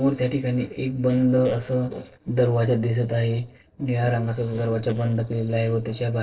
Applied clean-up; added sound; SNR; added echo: neural separator model SepFormer DNS4.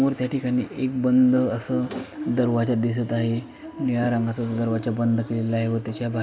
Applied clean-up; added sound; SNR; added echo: none; none; none; none.